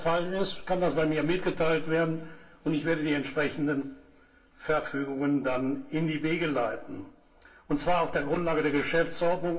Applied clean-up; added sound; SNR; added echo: none; none; none; reverberation time 0.3 s.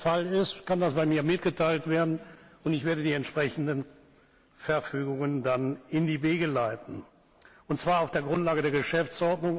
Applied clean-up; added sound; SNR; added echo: none; none; none; none.